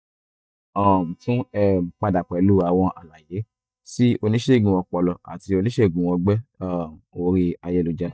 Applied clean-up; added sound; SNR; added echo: neural mask model DeepFilterNet 3.